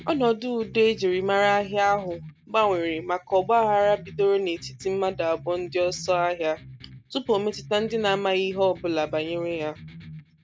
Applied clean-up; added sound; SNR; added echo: none; Electric guitar; 19 dB; none.